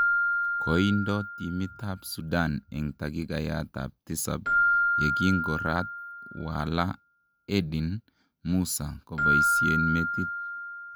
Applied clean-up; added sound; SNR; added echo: none; Keyboard (musical); 0 dB; none.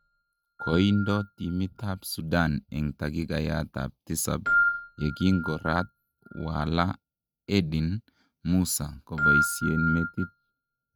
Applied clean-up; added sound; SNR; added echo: neural mask model RNNoise.